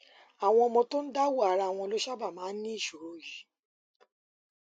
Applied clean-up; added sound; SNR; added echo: none; none; none; none.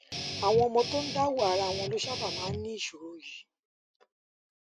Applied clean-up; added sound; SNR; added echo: none; Guitar; 5 dB; none.